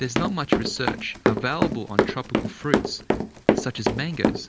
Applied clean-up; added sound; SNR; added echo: none; Run; -5 dB; none.